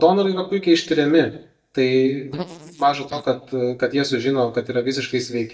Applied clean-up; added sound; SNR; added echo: neural mask model DeepFilterNet 3.